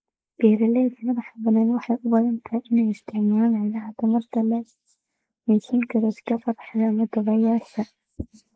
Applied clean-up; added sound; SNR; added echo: neural mask model Resemble Enhance denoiser.